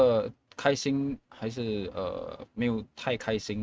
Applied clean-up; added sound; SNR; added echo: neural mask model RNNoise.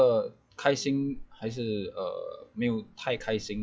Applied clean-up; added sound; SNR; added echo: classical method log-MMSE.